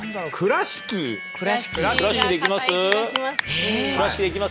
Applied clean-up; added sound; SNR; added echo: none; Clock; 6 dB; none.